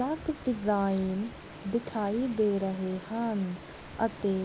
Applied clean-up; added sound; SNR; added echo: none; Stream; 19 dB; none.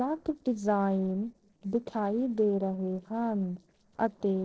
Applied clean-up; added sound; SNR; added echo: neural separator model SepFormer DNS4.